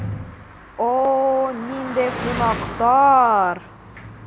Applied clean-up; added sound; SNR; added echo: none; Sliding door + Car passing by; 11 dB; none.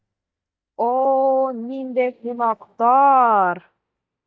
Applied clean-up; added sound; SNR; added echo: neural mask model DeepFilterNet 3.